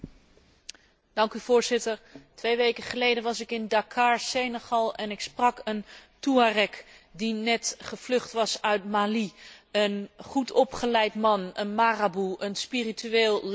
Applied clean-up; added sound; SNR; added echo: none; none; none; none.